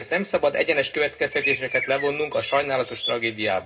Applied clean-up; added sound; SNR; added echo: none; Bird; 7 dB; reverberation time 0.2 s.